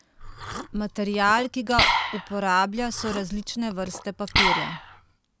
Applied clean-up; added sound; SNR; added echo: none; Liquid; 2 dB; none.